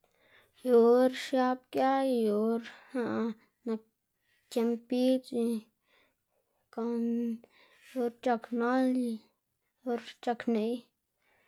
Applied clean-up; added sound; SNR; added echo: none; none; none; none.